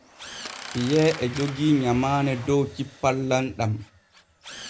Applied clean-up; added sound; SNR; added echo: none; Domestic sounds, home sounds + Drill; 16 dB; none.